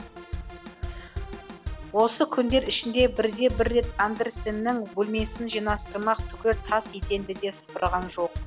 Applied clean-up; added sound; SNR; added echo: none; Drum kit; 9 dB; none.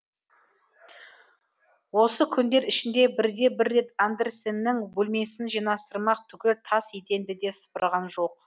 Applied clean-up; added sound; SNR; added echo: none; none; none; none.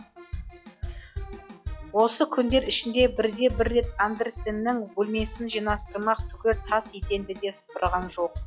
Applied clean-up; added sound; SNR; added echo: classical method log-MMSE.